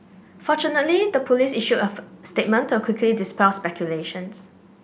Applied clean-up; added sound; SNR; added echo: none; none; none; none.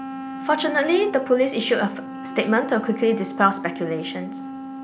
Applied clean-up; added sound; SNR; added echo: none; Wind instrument, woodwind instrument; 11 dB; none.